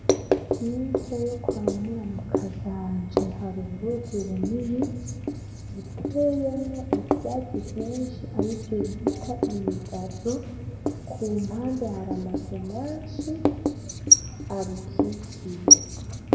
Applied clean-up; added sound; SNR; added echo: none; Writing; -4 dB; reverberation time 1.4 s.